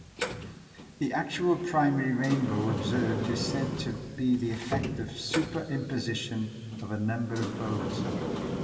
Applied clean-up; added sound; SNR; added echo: none; Sliding door; 5 dB; reverberation time 2.1 s.